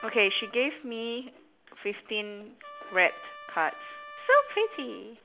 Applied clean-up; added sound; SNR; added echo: none; Trumpet; 17 dB; none.